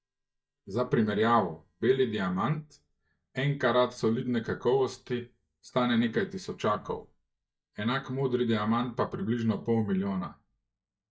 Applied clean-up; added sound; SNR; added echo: neural mask model DeepFilterNet 3.